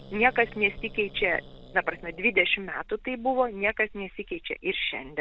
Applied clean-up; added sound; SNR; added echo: none; Growling; 18 dB; none.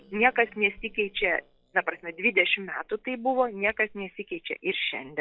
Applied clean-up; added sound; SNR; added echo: classical method log-MMSE.